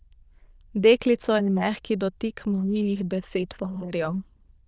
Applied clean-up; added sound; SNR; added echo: neural diffusion model UNIVERSE++.